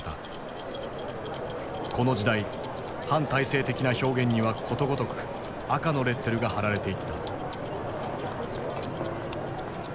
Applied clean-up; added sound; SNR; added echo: none; Keys jangling; 18 dB; none.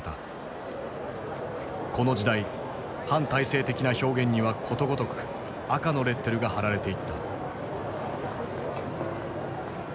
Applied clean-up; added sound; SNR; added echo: none; none; none; none.